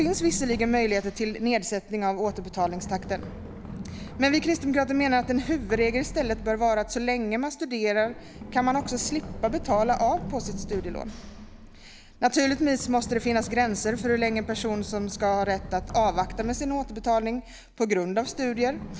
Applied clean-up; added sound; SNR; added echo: none; Run; 12 dB; none.